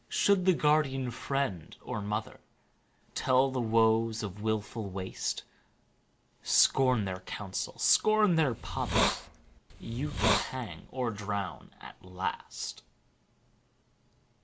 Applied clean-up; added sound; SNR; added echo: none; Hiss; 1 dB; none.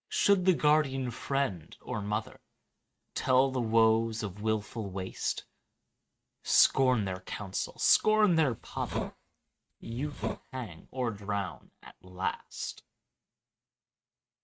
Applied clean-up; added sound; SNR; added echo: neural mask model RNNoise.